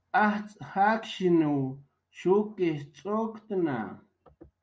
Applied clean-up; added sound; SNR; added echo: none; none; none; none.